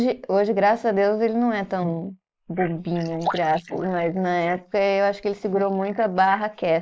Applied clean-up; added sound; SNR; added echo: neural mask model Resemble Enhance denoiser.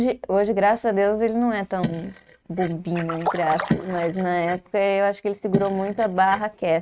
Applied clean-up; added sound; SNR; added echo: neural mask model RNNoise.